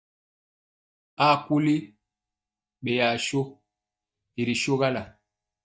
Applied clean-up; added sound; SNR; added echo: neural mask model DeepFilterNet 3.